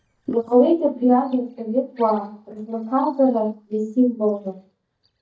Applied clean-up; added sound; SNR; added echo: neural mask model DeepFilterNet 3.